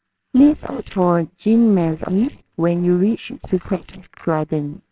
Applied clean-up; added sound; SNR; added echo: neural separator model SepFormer WHAMR!.